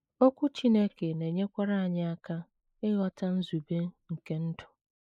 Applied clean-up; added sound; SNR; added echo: neural mask model Resemble Enhance denoiser.